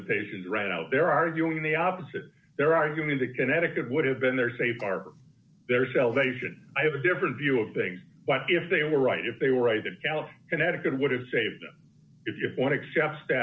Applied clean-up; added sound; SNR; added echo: none; none; none; none.